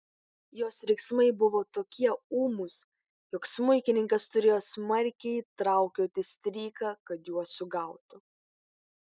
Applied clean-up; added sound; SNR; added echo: none; none; none; none.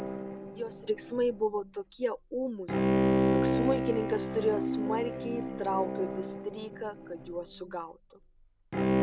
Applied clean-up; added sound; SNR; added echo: none; Bowed string instrument; -2 dB; none.